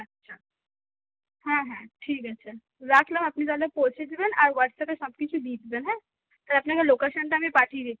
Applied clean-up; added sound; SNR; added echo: none; none; none; none.